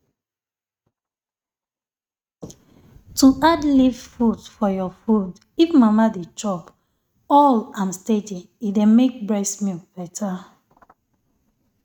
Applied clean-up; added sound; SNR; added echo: neural mask model RNNoise.